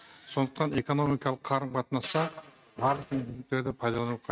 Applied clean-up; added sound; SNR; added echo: neural mask model RNNoise.